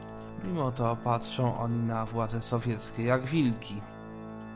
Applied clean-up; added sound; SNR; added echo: none; Organ; 13 dB; none.